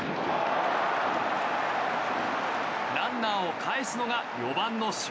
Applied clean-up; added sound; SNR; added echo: none; none; none; none.